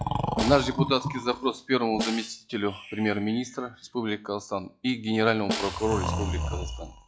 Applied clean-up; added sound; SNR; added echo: classical method log-MMSE.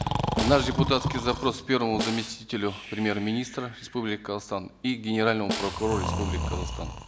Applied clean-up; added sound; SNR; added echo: none; Breathing + Snare drum; 5 dB; none.